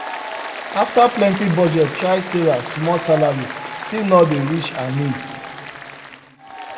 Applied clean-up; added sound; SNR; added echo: none; Applause; 10 dB; reverberation time 1.1 s.